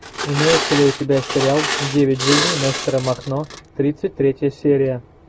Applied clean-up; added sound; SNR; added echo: none; Glass; 4 dB; none.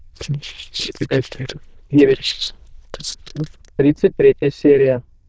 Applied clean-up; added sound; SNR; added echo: neural diffusion model UNIVERSE++.